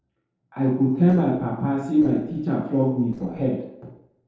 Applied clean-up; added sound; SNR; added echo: neural separator model SepFormer DNS4.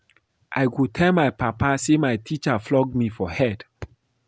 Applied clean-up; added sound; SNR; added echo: none; none; none; none.